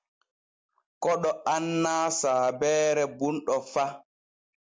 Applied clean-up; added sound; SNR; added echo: none; none; none; none.